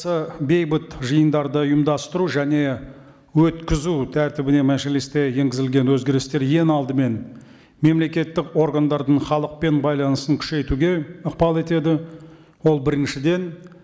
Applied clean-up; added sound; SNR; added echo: none; none; none; none.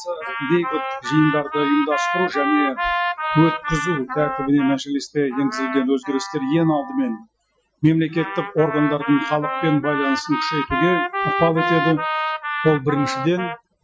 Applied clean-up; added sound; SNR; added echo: classical method Wiener filter.